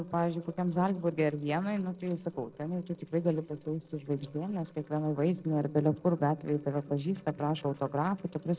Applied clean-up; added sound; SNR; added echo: neural separator model SepFormer DNS4.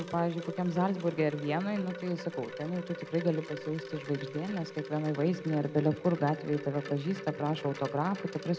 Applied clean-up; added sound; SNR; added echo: none; Wind chime; 12 dB; none.